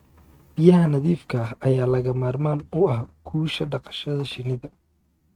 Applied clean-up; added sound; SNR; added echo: neural mask model RNNoise.